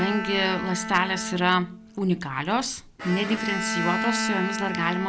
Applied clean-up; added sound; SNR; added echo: none; Bowed string instrument; 5 dB; none.